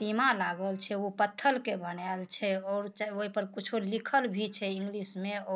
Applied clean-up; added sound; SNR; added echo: none; none; none; none.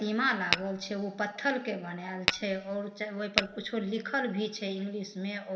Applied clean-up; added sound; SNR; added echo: none; Tap / Glass; 1 dB; reverberation time 2.8 s.